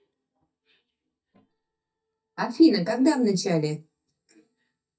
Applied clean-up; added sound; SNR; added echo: neural mask model DeepFilterNet 3.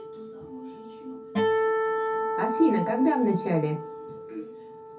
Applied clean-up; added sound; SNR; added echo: none; Acoustic guitar; 1 dB; reverberation time 0.3 s.